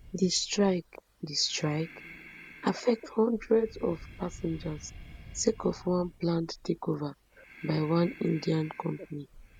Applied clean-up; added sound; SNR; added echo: none; Breathing; 19 dB; none.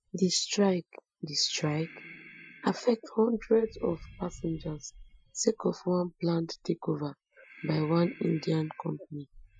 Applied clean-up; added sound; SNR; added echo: classical method Wiener filter.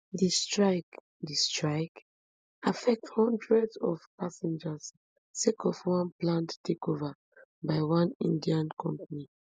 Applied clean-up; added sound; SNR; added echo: none; none; none; none.